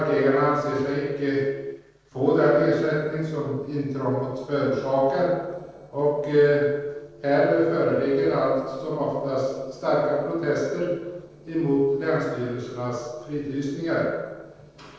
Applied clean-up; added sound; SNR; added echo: neural separator model SepFormer DNS4.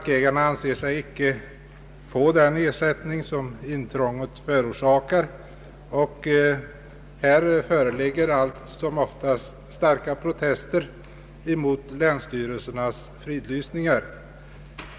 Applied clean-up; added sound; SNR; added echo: none; none; none; none.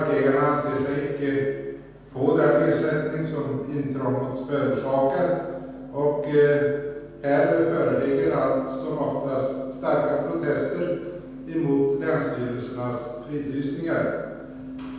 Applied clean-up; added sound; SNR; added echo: none; Keyboard (musical); 15 dB; reverberation time 1.2 s.